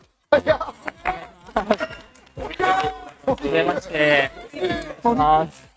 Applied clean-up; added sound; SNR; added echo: neural mask model RNNoise.